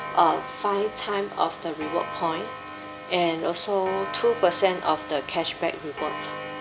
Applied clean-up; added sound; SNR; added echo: none; Clock; 10 dB; none.